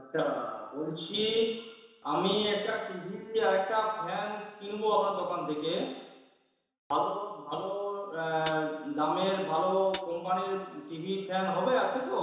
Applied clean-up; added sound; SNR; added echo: none; Hi-hat; 11 dB; reverberation time 1.0 s.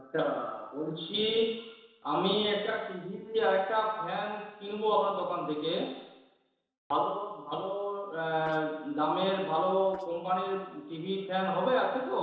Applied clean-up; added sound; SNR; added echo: neural separator model SepFormer DNS4.